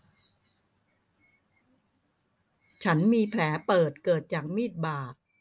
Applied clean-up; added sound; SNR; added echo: none; none; none; none.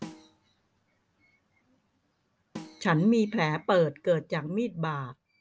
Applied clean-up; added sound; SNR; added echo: none; Snare drum; 17 dB; none.